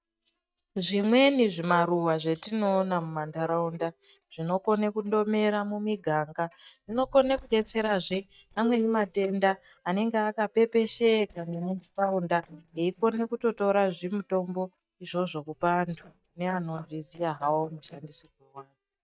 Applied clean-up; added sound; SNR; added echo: neural mask model DeepFilterNet 3.